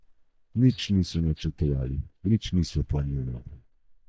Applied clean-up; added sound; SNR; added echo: neural mask model DeepFilterNet 3.